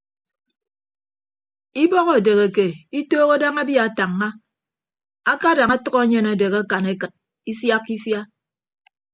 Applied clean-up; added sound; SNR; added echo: none; none; none; none.